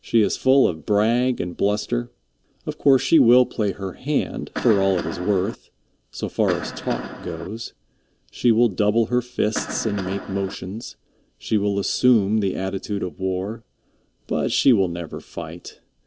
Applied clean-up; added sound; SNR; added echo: none; Cough; 10 dB; none.